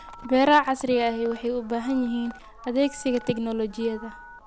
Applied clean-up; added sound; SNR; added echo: none; Livestock, farm animals, working animals + Telephone; 20 dB; none.